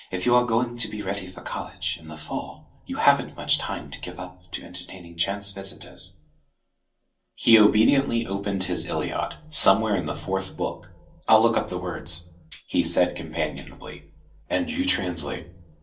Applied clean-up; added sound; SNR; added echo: none; Tambourine; 12 dB; reverberation time 0.3 s.